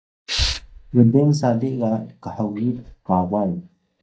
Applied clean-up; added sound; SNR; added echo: neural mask model DeepFilterNet 3.